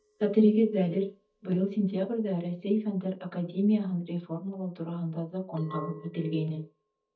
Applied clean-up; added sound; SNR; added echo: neural mask model DeepFilterNet 3.